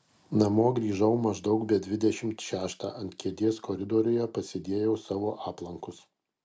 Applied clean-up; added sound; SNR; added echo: none; none; none; none.